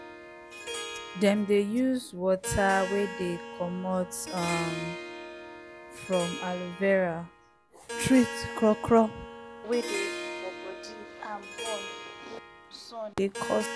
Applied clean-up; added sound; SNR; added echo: none; Harp; 9 dB; none.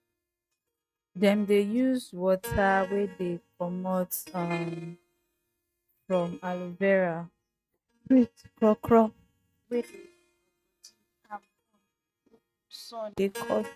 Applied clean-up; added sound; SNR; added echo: neural mask model RNNoise.